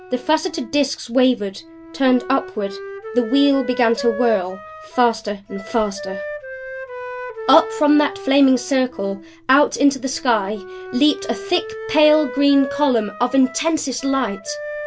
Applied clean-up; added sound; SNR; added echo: none; Wind instrument, woodwind instrument; 13 dB; none.